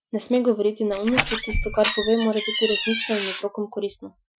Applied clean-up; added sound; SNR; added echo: classical method Wiener filter.